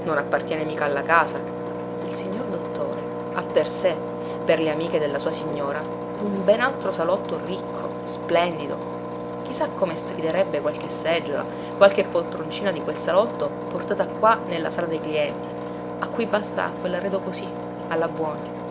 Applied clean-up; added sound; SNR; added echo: none; Engine; 5 dB; none.